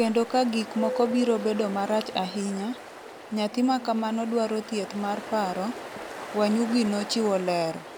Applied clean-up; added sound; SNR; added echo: none; Ocean; 11 dB; none.